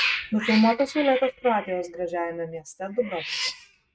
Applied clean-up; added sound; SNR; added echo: neural mask model RNNoise.